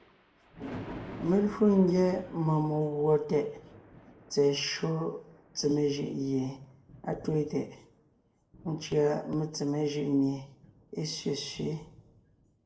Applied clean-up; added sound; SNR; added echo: none; Thunder; 19 dB; reverberation time 0.6 s.